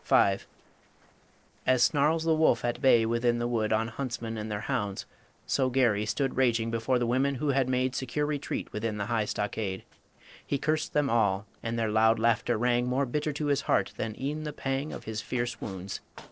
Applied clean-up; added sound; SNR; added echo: neural separator model SepFormer DNS4.